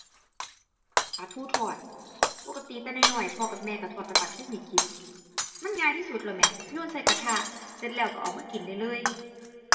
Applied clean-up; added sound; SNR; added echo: none; Shatter; -3 dB; reverberation time 1.8 s.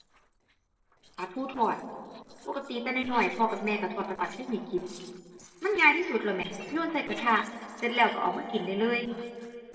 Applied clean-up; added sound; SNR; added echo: neural separator model SepFormer DNS4.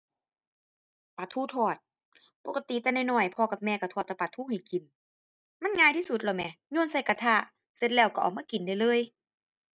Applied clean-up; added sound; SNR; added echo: none; none; none; none.